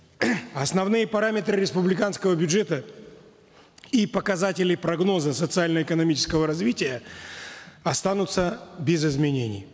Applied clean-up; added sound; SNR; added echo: none; none; none; none.